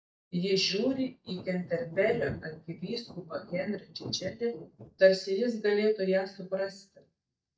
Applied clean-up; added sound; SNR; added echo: neural mask model DeepFilterNet 3.